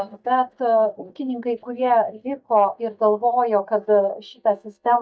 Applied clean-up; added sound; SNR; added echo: neural mask model DeepFilterNet 3.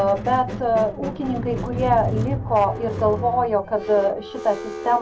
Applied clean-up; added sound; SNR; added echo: none; Squeak; 7 dB; none.